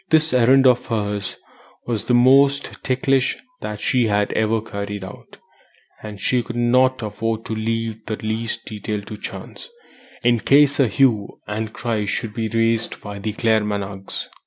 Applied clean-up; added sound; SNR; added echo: none; none; none; none.